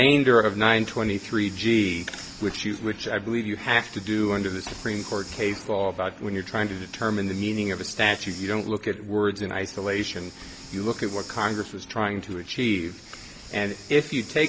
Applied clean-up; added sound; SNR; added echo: none; Organ + Breathing; 19 dB; none.